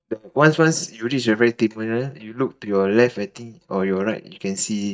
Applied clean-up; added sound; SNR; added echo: neural mask model DeepFilterNet 3.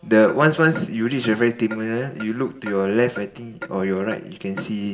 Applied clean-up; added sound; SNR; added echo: none; Clock; 18 dB; reverberation time 0.8 s.